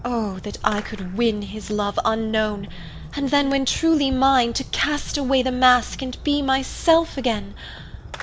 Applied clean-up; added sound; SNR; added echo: none; Fireworks; 14 dB; none.